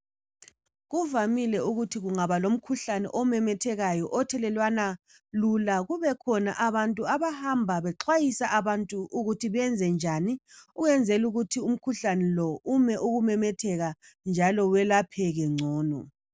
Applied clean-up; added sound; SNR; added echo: none; none; none; none.